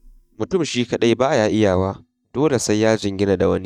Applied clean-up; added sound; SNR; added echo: neural mask model DeepFilterNet 3.